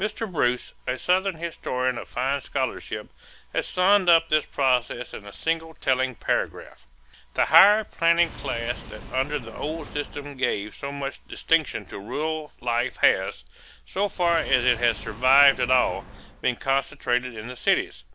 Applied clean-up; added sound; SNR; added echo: none; Engine / Car; 14 dB; none.